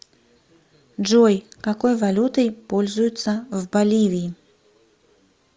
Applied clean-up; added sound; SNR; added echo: none; none; none; none.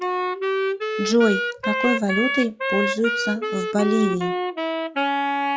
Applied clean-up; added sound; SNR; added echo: classical method log-MMSE.